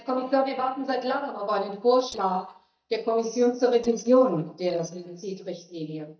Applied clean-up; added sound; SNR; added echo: neural mask model DeepFilterNet 3.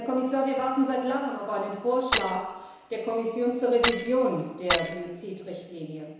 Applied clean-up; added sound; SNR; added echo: none; Shatter; -2 dB; reverberation time 1.0 s.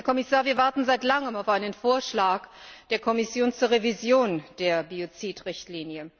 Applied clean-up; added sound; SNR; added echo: none; none; none; none.